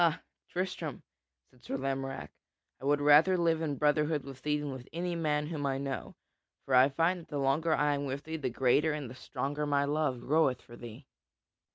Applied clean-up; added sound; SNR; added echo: none; none; none; none.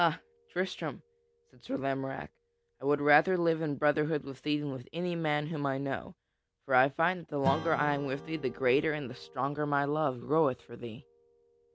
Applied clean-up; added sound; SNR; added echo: none; Strum; 17 dB; none.